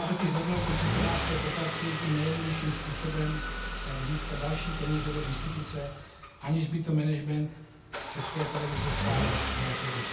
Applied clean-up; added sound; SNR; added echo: none; Engine starting / Car; 2 dB; reverberation time 0.3 s.